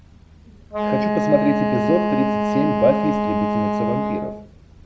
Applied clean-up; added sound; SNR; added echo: none; Wind instrument, woodwind instrument; -1 dB; none.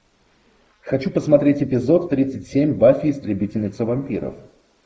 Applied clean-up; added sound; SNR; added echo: neural mask model Resemble Enhance denoiser.